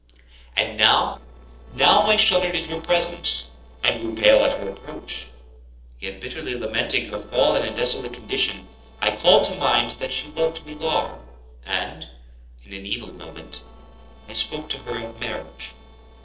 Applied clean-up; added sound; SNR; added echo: neural separator model SepFormer DNS4.